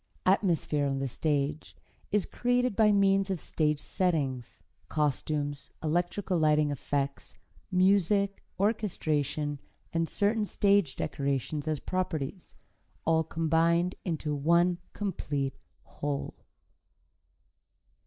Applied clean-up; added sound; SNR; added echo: neural mask model Resemble Enhance denoiser.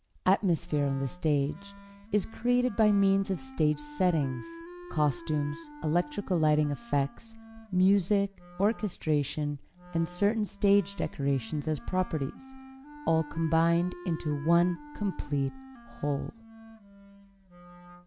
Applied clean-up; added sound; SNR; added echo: none; Wind instrument, woodwind instrument; 18 dB; none.